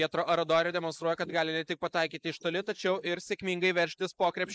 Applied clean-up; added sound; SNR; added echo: neural mask model Resemble Enhance denoiser.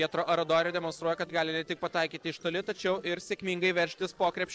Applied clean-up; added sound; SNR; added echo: neural separator model SepFormer DNS4.